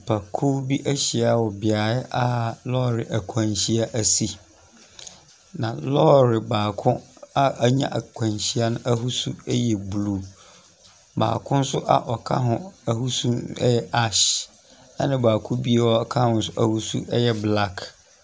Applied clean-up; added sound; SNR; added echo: none; none; none; none.